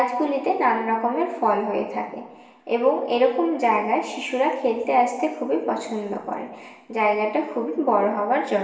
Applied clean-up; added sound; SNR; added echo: none; none; none; reverberation time 0.9 s.